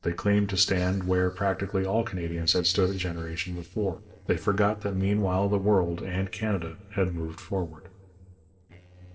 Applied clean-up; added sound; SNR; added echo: neural separator model SepFormer DNS4.